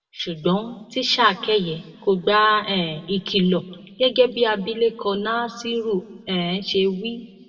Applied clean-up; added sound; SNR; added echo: none; none; none; reverberation time 1.1 s.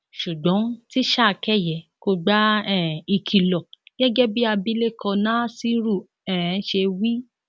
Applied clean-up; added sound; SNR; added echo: none; none; none; none.